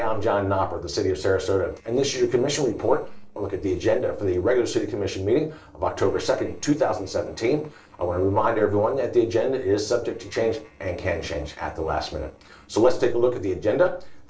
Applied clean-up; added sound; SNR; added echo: neural separator model SepFormer DNS4.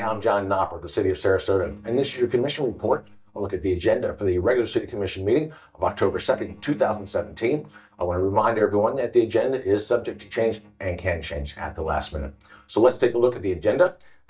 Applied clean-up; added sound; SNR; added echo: neural mask model DeepFilterNet 3.